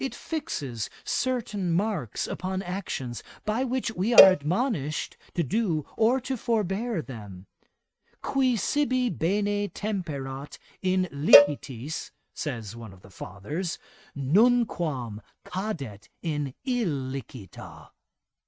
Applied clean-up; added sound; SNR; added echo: neural mask model RNNoise.